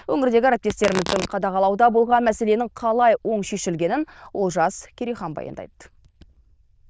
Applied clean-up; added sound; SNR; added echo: neural diffusion model UNIVERSE++.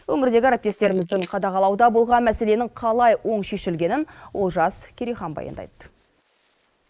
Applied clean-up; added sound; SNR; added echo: neural mask model Resemble Enhance denoiser.